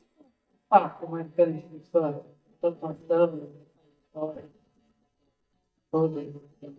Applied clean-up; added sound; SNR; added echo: neural mask model DeepFilterNet 3.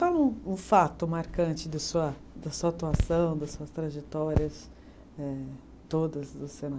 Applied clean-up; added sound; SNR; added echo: none; none; none; none.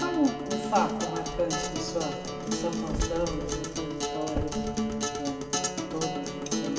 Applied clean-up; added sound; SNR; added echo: none; Acoustic guitar; 1 dB; reverberation time 2.2 s.